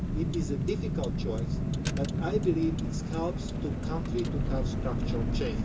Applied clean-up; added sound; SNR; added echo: none; Car; -5 dB; reverberation time 0.2 s.